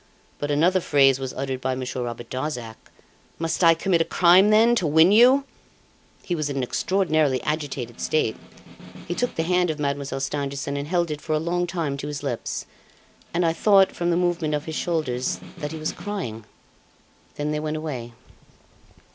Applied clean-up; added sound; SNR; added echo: none; Snare drum; 18 dB; none.